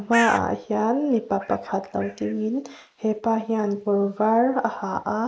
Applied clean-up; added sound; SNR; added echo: neural mask model Resemble Enhance denoiser.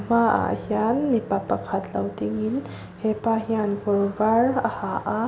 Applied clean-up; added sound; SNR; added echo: none; none; none; none.